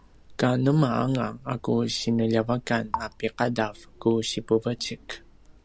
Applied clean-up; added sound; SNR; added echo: none; Raindrop / Drip; 17 dB; none.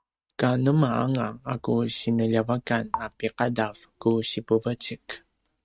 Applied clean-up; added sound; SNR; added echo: neural mask model RNNoise.